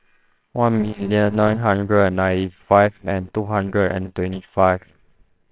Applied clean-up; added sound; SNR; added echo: neural separator model SepFormer WHAMR!.